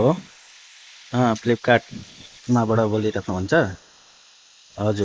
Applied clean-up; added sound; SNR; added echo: neural mask model Resemble Enhance denoiser.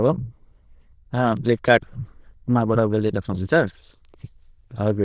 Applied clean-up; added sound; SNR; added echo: neural diffusion model UNIVERSE++.